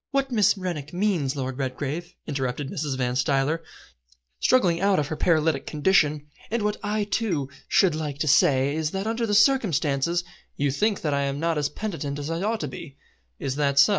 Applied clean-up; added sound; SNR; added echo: neural mask model DeepFilterNet 3.